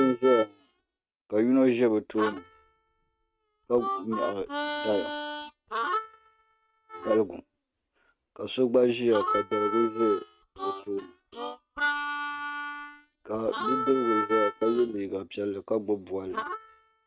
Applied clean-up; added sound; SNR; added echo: neural mask model RNNoise.